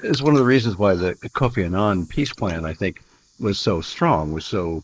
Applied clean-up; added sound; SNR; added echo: neural mask model Resemble Enhance denoiser.